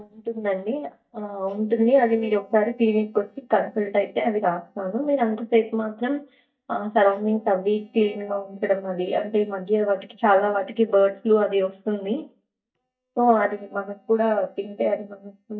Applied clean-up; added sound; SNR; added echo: neural mask model DeepFilterNet 3.